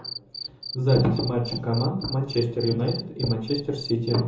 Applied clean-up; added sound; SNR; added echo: none; Cricket; 12 dB; reverberation time 0.6 s.